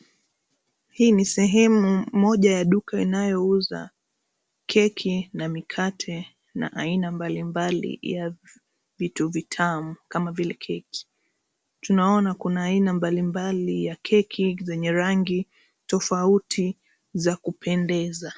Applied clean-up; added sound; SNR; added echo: none; none; none; none.